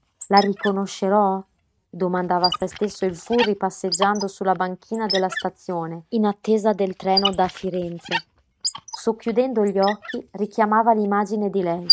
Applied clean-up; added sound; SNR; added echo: neural mask model RNNoise.